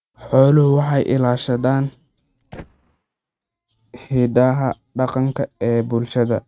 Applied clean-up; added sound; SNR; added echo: neural mask model RNNoise.